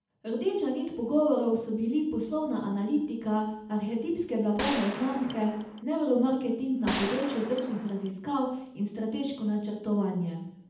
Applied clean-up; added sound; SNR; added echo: none; Gunshot, gunfire; 8 dB; reverberation time 0.8 s.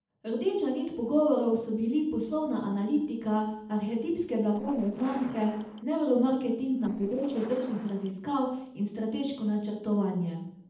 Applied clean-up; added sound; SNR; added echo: neural separator model SepFormer DNS4.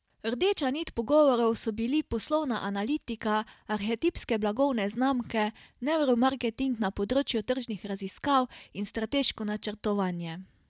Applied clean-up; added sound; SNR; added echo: none; none; none; none.